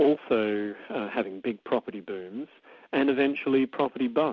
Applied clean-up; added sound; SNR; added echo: none; none; none; none.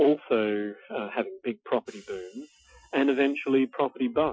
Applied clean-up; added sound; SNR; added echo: classical method Wiener filter.